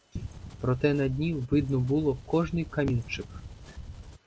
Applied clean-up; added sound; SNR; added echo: none; Wind; 12 dB; none.